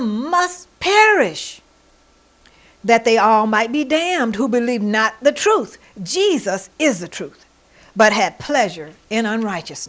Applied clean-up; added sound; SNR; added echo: none; none; none; none.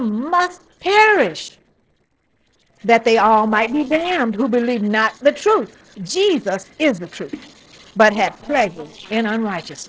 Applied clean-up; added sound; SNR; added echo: neural separator model SepFormer DNS4.